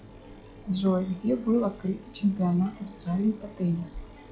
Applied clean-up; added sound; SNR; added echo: classical method log-MMSE.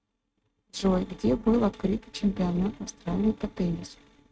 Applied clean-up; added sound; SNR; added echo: neural mask model RNNoise.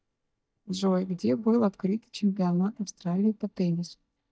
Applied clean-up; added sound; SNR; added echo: neural mask model DeepFilterNet 3.